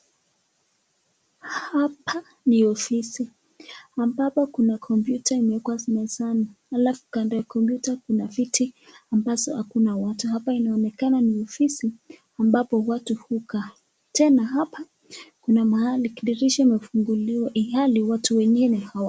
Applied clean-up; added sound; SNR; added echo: none; none; none; none.